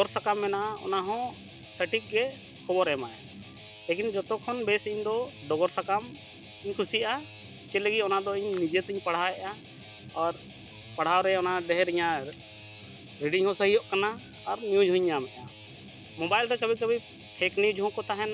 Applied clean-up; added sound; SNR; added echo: none; Guitar; 18 dB; none.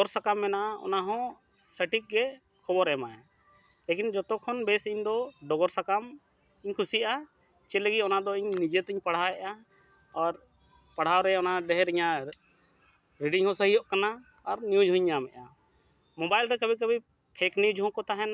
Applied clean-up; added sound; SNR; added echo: none; none; none; none.